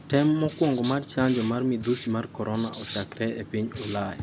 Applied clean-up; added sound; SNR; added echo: none; Writing; 5 dB; none.